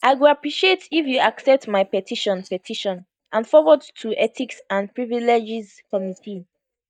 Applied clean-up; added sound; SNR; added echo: neural mask model DeepFilterNet 3.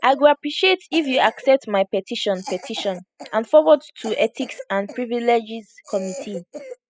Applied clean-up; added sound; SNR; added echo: classical method spectral subtraction.